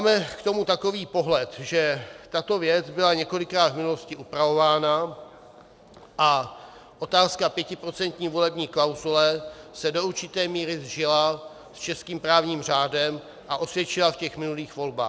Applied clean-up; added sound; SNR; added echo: none; none; none; none.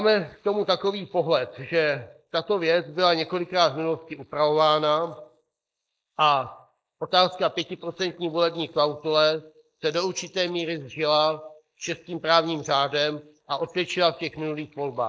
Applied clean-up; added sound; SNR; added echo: neural mask model Resemble Enhance denoiser.